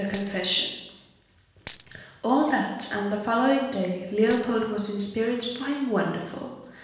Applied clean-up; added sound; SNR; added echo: none; Coin (dropping); 10 dB; reverberation time 1.1 s.